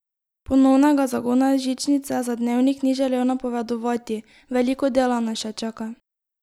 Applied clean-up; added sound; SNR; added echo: none; none; none; none.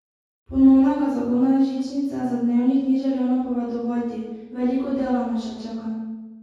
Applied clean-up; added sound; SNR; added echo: none; none; none; reverberation time 1.3 s.